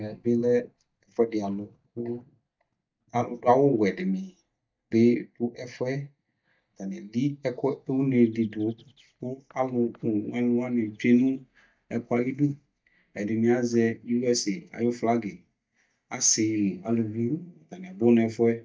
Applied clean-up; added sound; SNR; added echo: neural mask model DeepFilterNet 3.